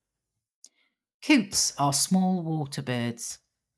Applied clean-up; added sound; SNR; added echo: neural mask model DeepFilterNet 3.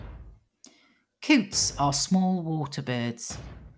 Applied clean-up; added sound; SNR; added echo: none; Thump, thud; 19 dB; none.